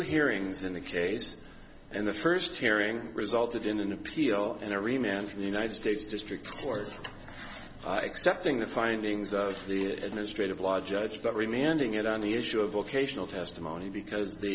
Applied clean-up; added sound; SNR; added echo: none; none; none; none.